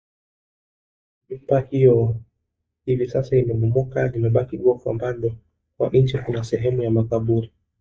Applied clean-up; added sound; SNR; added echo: neural mask model DeepFilterNet 3.